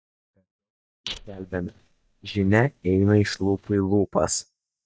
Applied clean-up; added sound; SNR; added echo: neural mask model DeepFilterNet 3.